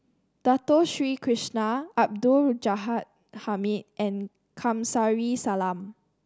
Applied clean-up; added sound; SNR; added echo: none; none; none; none.